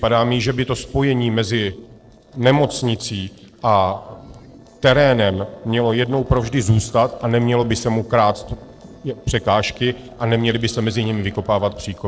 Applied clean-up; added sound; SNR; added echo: neural separator model SepFormer DNS4.